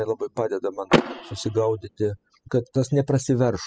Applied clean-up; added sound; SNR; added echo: classical method spectral subtraction.